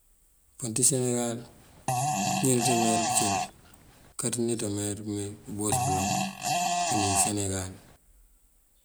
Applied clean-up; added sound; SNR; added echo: none; Fart; -1 dB; none.